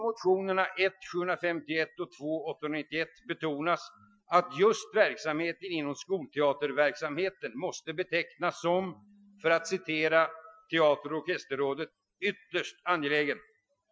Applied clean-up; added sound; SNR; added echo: classical method Wiener filter.